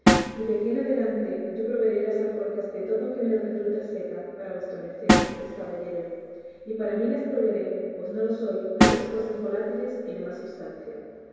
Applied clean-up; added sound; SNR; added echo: none; Snare drum; -2 dB; reverberation time 2.2 s.